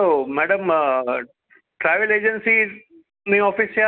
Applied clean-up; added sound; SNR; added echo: none; none; none; none.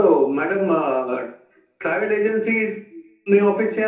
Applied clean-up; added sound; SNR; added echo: none; none; none; reverberation time 0.6 s.